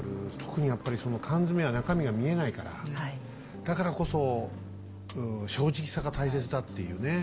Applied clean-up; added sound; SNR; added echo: none; Motorcycle; 17 dB; none.